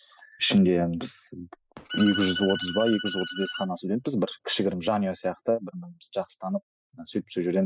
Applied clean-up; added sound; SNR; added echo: classical method spectral subtraction.